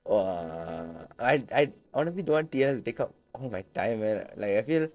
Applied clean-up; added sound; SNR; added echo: neural separator model SepFormer DNS4.